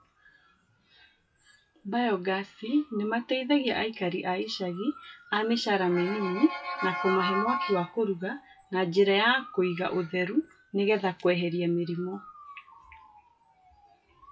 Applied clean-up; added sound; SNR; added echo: classical method WPE with log-MMSE.